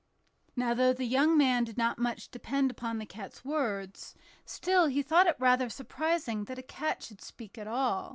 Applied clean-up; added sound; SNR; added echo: none; none; none; none.